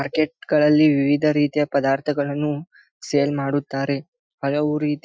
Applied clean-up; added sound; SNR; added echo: classical method Wiener filter.